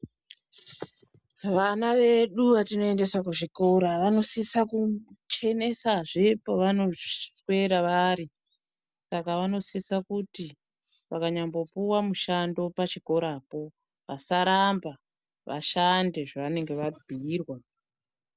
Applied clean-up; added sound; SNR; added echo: none; none; none; none.